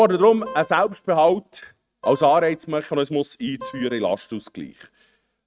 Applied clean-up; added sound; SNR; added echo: neural mask model RNNoise.